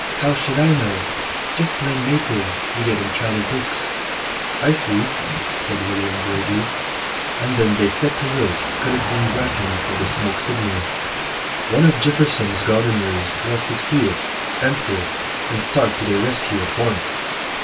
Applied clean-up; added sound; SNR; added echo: none; Water; 1 dB; reverberation time 0.1 s.